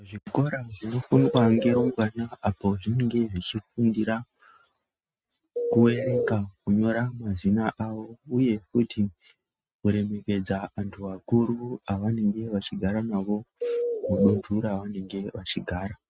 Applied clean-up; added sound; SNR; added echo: neural mask model RNNoise.